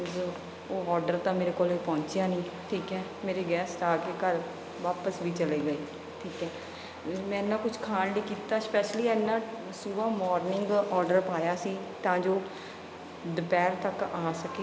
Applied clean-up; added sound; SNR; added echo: none; none; none; none.